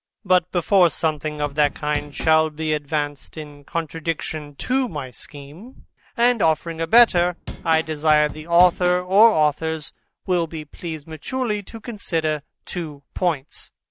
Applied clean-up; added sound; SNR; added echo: none; Drum / Drum kit; 12 dB; none.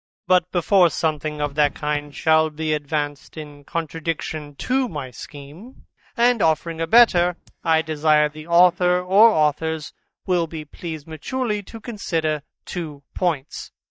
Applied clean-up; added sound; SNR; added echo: neural mask model DeepFilterNet 3.